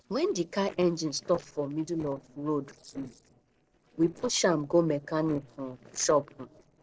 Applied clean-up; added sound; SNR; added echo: neural separator model SepFormer DNS4.